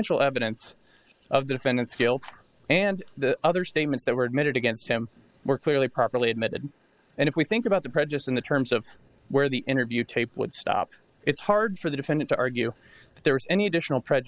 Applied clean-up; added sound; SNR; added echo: neural mask model Resemble Enhance denoiser.